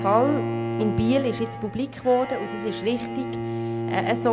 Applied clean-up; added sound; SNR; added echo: none; Bowed string instrument; 4 dB; none.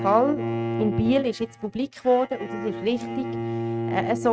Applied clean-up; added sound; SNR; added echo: neural mask model RNNoise.